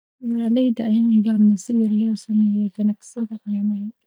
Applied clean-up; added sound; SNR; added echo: neural mask model DeepFilterNet 3.